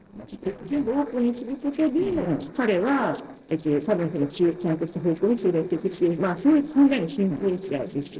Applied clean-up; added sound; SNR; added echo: neural separator model SepFormer DNS4.